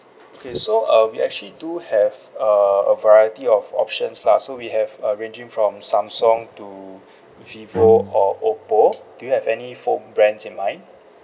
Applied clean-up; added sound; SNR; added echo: none; Bowed string instrument; 15 dB; none.